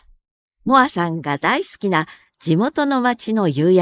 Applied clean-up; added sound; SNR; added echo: neural mask model Resemble Enhance denoiser.